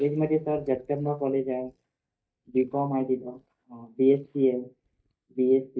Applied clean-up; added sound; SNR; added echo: neural mask model DeepFilterNet 3.